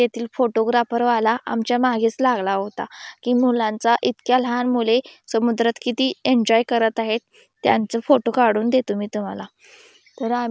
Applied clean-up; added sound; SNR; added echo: none; none; none; none.